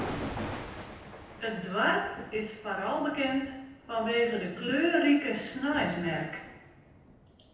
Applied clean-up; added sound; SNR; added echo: none; Thunder; 12 dB; reverberation time 0.9 s.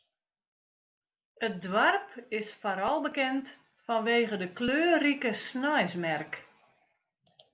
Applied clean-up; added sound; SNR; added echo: none; none; none; none.